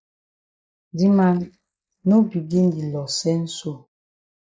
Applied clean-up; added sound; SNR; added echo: neural mask model Resemble Enhance denoiser.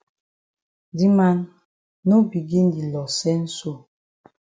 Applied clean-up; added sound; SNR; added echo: none; none; none; none.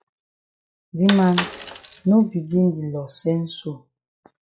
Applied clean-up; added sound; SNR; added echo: classical method log-MMSE.